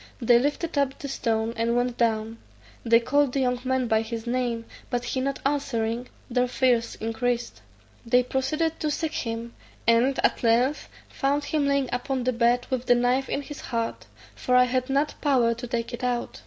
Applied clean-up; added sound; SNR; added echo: none; none; none; none.